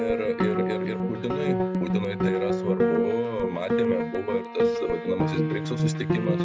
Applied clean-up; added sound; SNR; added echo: none; Piano; -5 dB; none.